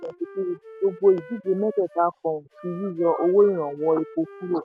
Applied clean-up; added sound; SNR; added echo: none; Wind instrument, woodwind instrument; 19 dB; none.